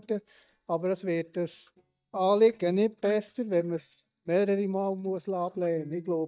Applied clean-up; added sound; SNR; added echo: neural mask model DeepFilterNet 3.